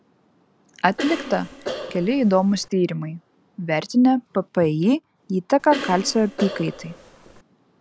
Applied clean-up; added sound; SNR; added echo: none; Cough; 10 dB; none.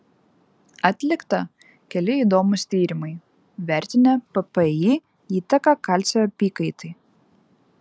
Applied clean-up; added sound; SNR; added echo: none; none; none; none.